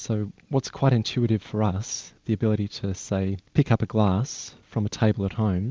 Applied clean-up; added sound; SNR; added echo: none; none; none; none.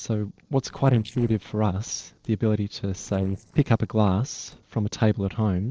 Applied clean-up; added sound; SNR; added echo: neural separator model SepFormer DNS4.